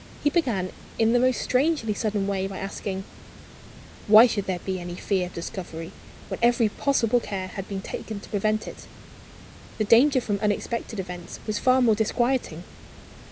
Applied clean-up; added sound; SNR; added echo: none; Water; 18 dB; none.